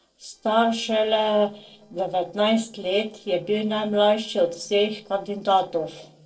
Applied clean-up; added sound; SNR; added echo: neural separator model SepFormer DNS4.